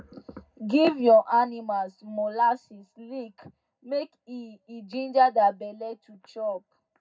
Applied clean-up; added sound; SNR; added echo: none; none; none; reverberation time 0.3 s.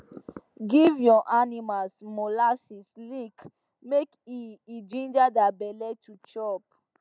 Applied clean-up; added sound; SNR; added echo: none; none; none; none.